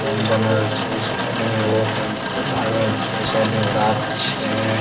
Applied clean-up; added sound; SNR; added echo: none; Rain; 1 dB; reverberation time 1.4 s.